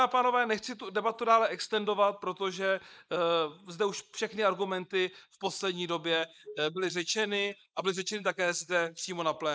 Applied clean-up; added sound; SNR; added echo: neural mask model Resemble Enhance denoiser.